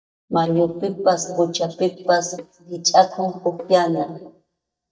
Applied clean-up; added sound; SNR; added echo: neural mask model DeepFilterNet 3.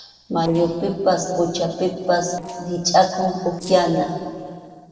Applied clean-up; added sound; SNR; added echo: neural separator model SepFormer DNS4.